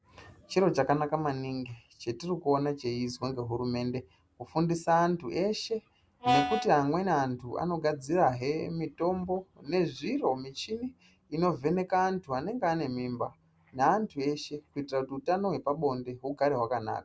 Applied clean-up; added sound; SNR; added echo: none; none; none; none.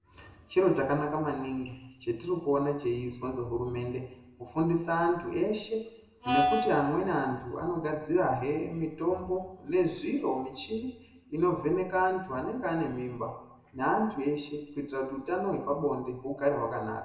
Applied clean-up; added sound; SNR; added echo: none; none; none; reverberation time 0.9 s.